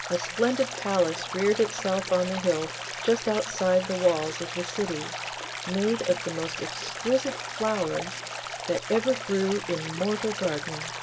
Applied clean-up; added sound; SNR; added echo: none; Stream; 8 dB; reverberation time 2.7 s.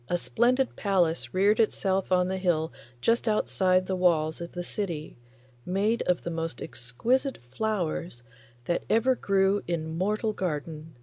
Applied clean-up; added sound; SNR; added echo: none; none; none; none.